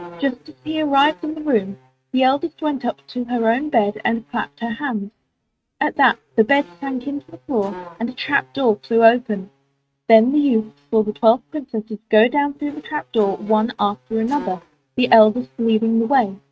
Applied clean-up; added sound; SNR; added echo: neural mask model RNNoise.